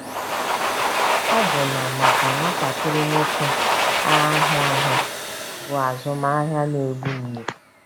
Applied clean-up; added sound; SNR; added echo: none; Domestic sounds, home sounds; -3 dB; none.